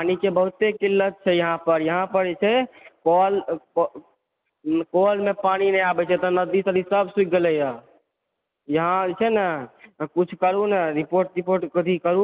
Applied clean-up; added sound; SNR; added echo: none; none; none; none.